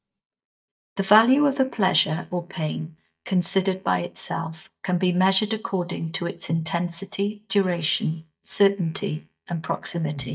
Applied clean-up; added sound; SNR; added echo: neural mask model DeepFilterNet 3.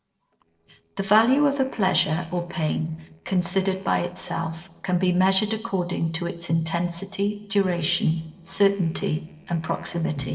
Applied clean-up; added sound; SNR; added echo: neural separator model SepFormer DNS4.